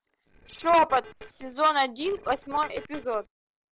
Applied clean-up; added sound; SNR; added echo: neural separator model SepFormer DNS4.